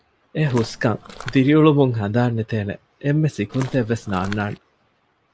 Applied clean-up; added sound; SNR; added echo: none; Walk, footsteps; 16 dB; none.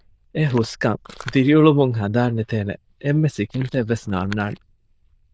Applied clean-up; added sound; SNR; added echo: neural diffusion model UNIVERSE++.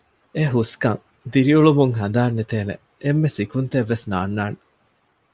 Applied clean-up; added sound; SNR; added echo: none; none; none; none.